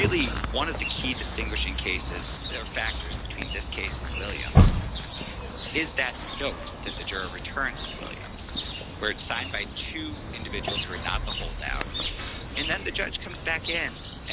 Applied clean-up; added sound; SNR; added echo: none; Chirp, tweet; -3 dB; none.